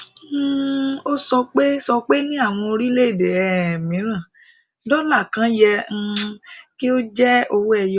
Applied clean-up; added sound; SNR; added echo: none; none; none; none.